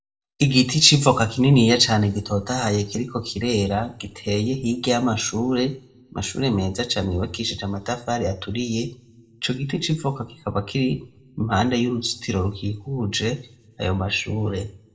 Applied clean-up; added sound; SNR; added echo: none; none; none; reverberation time 0.3 s.